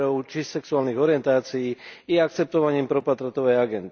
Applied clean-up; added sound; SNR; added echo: none; none; none; none.